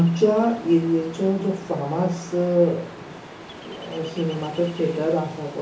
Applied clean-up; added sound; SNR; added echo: none; Ocean; 16 dB; reverberation time 0.8 s.